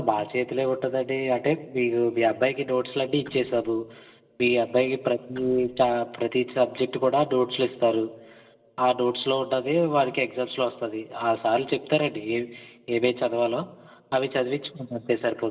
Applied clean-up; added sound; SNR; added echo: neural separator model SepFormer DNS4.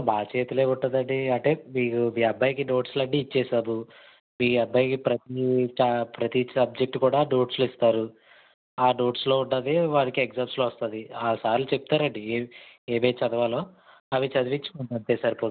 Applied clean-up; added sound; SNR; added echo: none; none; none; none.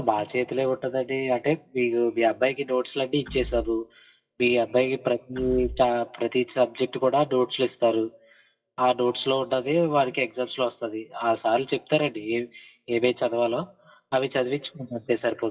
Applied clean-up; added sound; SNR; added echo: classical method WPE with log-MMSE.